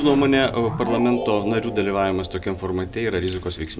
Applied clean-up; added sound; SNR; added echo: none; Keyboard (musical); 11 dB; none.